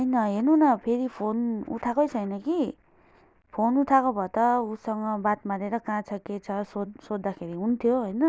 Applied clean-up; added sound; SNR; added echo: none; none; none; none.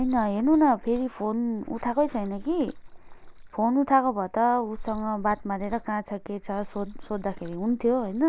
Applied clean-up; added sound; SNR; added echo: none; Liquid; 14 dB; none.